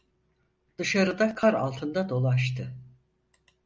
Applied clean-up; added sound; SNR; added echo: none; none; none; none.